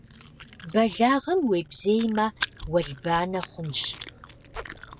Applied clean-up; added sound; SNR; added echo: none; Chewing, mastication; 10 dB; none.